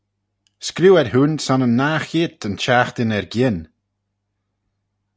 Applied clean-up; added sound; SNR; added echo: none; none; none; none.